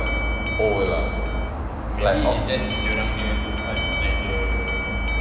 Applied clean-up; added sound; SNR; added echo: none; Alarm; 7 dB; none.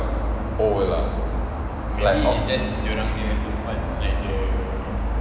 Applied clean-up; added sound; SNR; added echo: none; none; none; none.